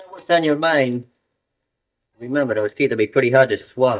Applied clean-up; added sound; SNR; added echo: neural mask model DeepFilterNet 3.